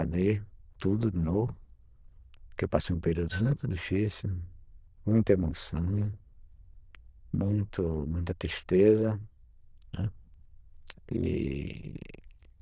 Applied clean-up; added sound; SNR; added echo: neural diffusion model UNIVERSE++.